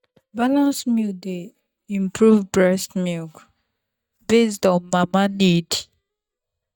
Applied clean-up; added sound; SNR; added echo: neural mask model DeepFilterNet 3.